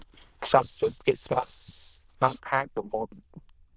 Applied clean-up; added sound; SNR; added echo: neural diffusion model UNIVERSE++.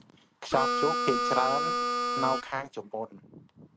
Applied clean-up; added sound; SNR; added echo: none; Harmonica; -4 dB; none.